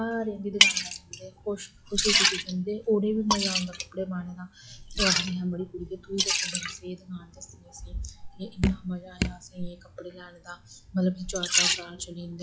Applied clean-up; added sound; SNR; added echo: classical method log-MMSE.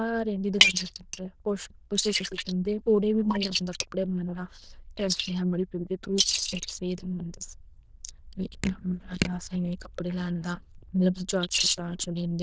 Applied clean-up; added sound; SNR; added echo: neural diffusion model UNIVERSE++.